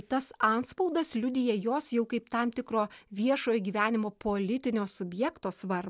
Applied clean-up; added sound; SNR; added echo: none; none; none; none.